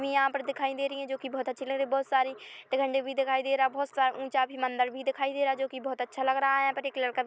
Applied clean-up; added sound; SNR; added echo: none; none; none; none.